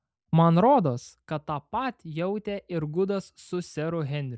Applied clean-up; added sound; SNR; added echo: none; none; none; none.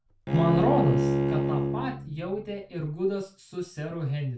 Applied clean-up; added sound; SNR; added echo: none; Bowed string instrument; -2 dB; reverberation time 0.3 s.